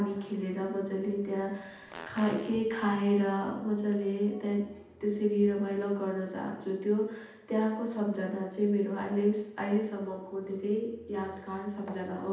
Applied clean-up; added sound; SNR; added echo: none; Fart; 19 dB; reverberation time 0.8 s.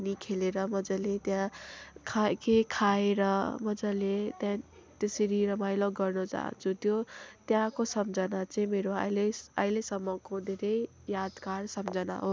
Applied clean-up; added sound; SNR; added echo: none; none; none; none.